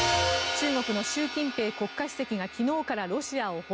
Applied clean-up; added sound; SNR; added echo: none; Crash cymbal; 5 dB; none.